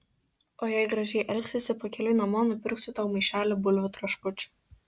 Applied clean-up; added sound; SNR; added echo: none; none; none; none.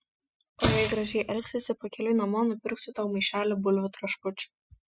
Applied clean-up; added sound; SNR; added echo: classical method spectral subtraction.